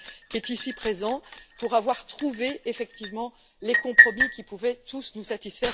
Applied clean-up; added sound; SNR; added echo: none; Liquid; -3 dB; none.